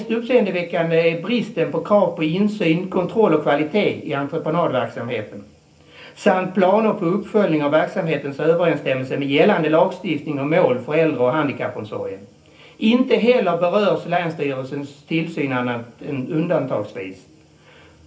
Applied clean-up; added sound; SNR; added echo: none; none; none; reverberation time 0.3 s.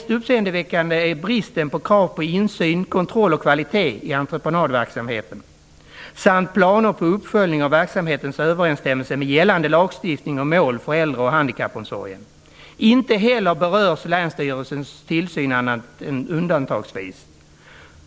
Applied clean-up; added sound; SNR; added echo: none; none; none; none.